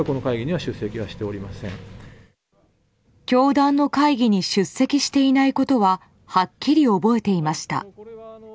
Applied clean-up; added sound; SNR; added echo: none; none; none; none.